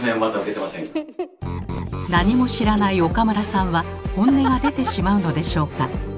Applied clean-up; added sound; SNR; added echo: none; none; none; none.